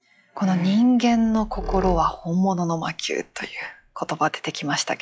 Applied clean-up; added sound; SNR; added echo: classical method log-MMSE.